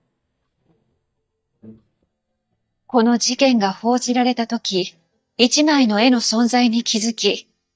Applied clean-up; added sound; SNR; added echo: neural mask model DeepFilterNet 3.